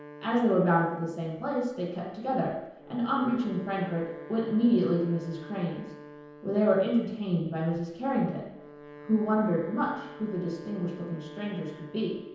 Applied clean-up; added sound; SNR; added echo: none; Wind instrument, woodwind instrument; 18 dB; reverberation time 0.9 s.